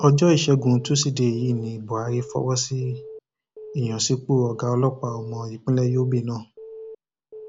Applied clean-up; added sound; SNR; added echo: none; Alarm / Keyboard (musical); 19 dB; none.